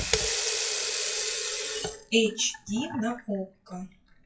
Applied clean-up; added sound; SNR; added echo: classical method WPE with log-MMSE.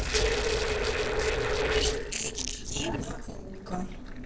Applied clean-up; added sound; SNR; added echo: neural separator model SepFormer DNS4.